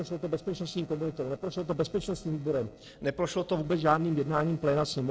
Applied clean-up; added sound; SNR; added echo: neural separator model SepFormer DNS4.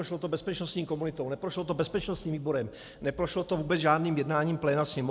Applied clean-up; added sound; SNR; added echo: none; none; none; none.